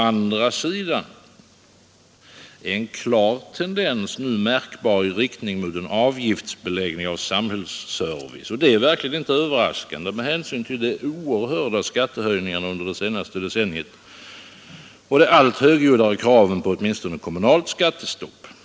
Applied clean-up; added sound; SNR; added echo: none; none; none; none.